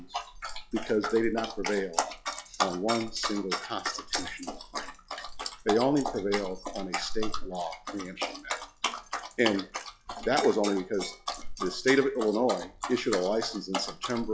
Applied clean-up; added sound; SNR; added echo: classical method log-MMSE.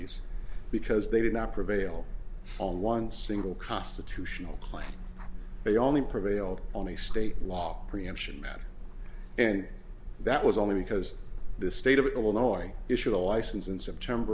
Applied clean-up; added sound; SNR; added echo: none; none; none; none.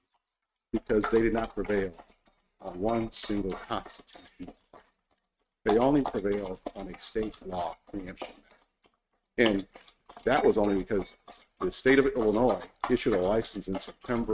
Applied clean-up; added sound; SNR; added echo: neural mask model RNNoise.